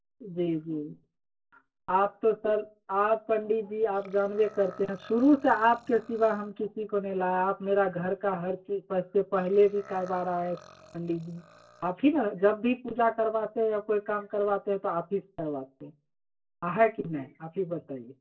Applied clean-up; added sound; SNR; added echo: neural separator model SepFormer DNS4.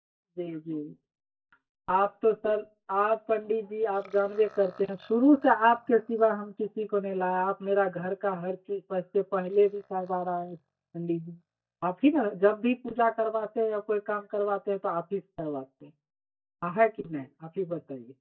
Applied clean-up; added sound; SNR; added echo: neural mask model DeepFilterNet 3.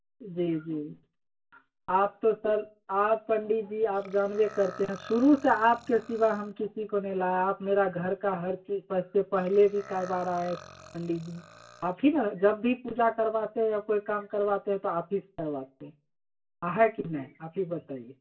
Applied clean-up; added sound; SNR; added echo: none; Burping, eructation; 19 dB; reverberation time 0.2 s.